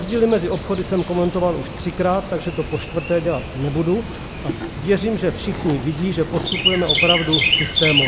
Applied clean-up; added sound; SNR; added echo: none; Chirp, tweet; 3 dB; none.